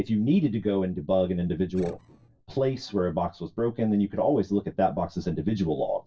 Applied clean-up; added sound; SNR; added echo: neural separator model SepFormer DNS4.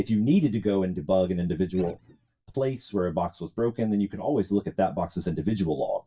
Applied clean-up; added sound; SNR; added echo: neural mask model DeepFilterNet 3.